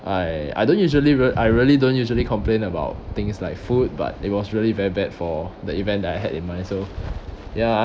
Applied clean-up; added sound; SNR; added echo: none; none; none; none.